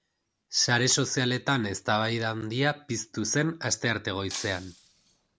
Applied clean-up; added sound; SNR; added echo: none; Shatter; 14 dB; none.